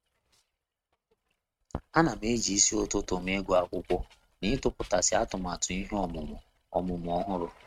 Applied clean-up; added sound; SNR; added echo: neural mask model RNNoise.